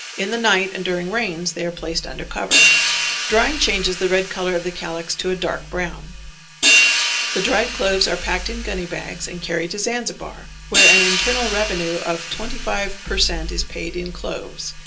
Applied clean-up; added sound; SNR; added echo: none; Hi-hat; 0 dB; reverberation time 0.2 s.